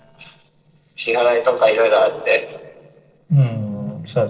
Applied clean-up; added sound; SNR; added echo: neural separator model SepFormer DNS4.